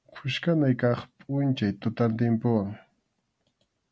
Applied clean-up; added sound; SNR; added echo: none; none; none; none.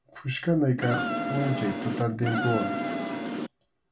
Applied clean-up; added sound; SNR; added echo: none; Insect; 1 dB; reverberation time 0.2 s.